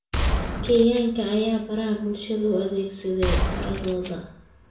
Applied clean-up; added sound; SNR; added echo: none; Gunshot, gunfire; 2 dB; reverberation time 0.5 s.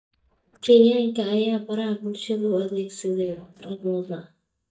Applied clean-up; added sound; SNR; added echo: neural mask model DeepFilterNet 3.